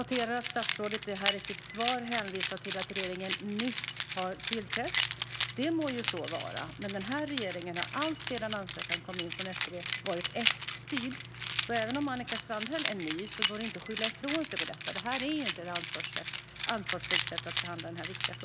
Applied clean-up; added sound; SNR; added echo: none; Keys jangling; -4 dB; none.